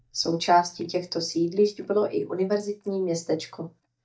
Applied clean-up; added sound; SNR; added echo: neural mask model DeepFilterNet 3.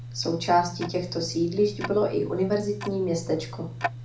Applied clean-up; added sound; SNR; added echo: none; Tick-tock; 10 dB; reverberation time 0.4 s.